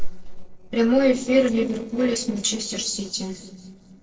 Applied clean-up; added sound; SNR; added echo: neural separator model SepFormer DNS4.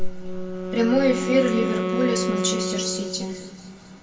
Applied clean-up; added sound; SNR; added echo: none; Wind instrument, woodwind instrument; 4 dB; reverberation time 1.9 s.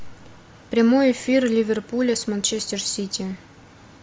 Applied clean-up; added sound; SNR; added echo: none; none; none; none.